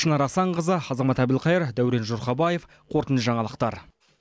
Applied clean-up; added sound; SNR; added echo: none; none; none; none.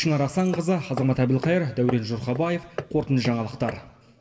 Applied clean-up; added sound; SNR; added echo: none; Hammer; 13 dB; reverberation time 1.4 s.